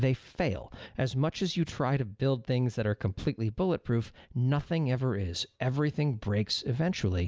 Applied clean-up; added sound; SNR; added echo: none; none; none; none.